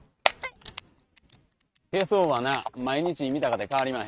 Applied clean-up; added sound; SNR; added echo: neural mask model RNNoise.